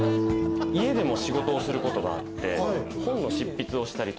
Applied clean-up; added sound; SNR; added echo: none; Guitar; 3 dB; none.